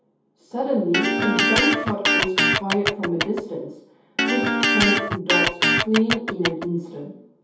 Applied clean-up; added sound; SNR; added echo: none; Electric guitar; -4 dB; reverberation time 0.7 s.